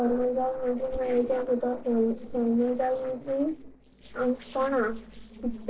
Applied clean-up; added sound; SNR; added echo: neural separator model SepFormer DNS4.